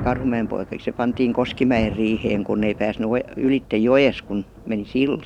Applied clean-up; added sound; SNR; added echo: none; Thunder; 14 dB; none.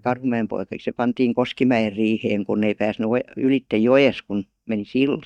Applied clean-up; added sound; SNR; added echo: neural mask model DeepFilterNet 3.